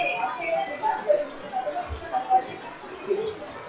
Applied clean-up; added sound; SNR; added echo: classical method WPE with log-MMSE.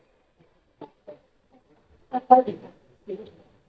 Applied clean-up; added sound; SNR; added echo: neural mask model DeepFilterNet 3.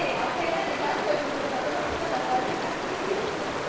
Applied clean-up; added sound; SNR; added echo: none; Stream; 0 dB; reverberation time 1.1 s.